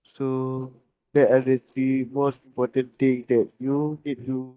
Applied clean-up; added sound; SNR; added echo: neural mask model DeepFilterNet 3.